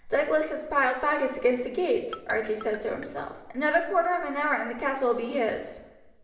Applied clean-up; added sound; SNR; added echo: none; Marimba, xylophone; 15 dB; reverberation time 1.1 s.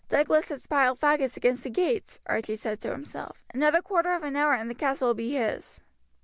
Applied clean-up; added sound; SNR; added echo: none; none; none; none.